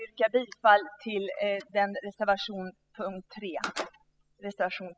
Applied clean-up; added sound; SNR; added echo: classical method spectral subtraction.